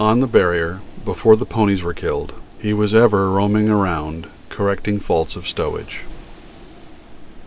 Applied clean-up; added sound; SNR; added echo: none; Wind; 14 dB; none.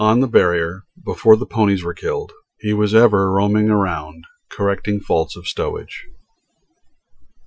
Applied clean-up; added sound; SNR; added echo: classical method Wiener filter.